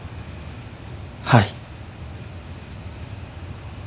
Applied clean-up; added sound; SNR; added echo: none; none; none; none.